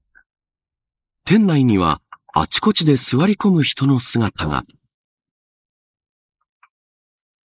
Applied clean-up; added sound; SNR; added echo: neural mask model Resemble Enhance denoiser.